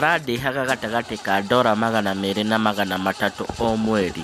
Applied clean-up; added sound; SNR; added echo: none; Engine starting / Car; 17 dB; none.